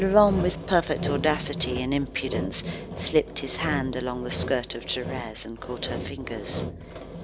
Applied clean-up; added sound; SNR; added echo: none; Sawing; 7 dB; none.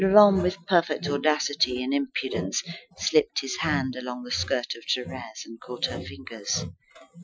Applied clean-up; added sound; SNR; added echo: classical method Wiener filter.